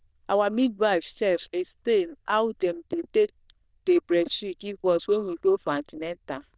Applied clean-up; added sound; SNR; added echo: neural diffusion model UNIVERSE++.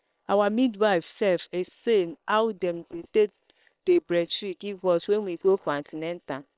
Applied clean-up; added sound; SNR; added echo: neural separator model SepFormer WHAM!.